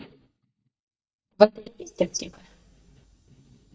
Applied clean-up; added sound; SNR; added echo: neural mask model DeepFilterNet 3.